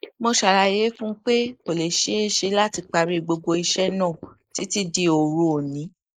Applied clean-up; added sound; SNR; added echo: neural mask model Resemble Enhance denoiser.